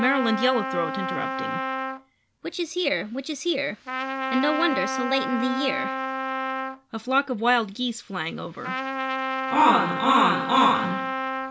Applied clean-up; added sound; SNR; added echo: none; Trumpet; 4 dB; none.